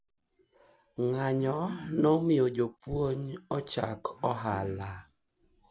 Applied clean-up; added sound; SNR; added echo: none; Cough; 17 dB; none.